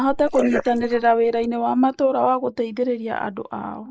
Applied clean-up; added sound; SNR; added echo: neural mask model Resemble Enhance denoiser.